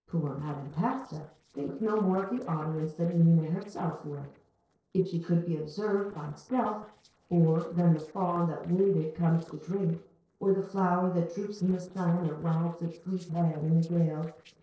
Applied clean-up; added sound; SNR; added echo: neural separator model SepFormer DNS4.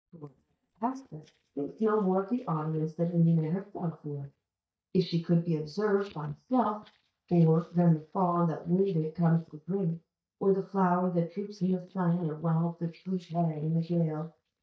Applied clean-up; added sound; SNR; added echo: neural mask model DeepFilterNet 3.